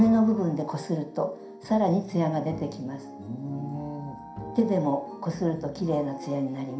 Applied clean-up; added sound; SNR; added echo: none; Bowed string instrument; 20 dB; reverberation time 0.5 s.